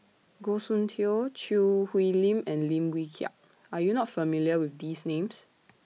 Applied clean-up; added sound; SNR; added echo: none; none; none; none.